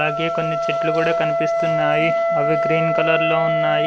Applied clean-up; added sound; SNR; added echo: none; Wind instrument, woodwind instrument; -4 dB; none.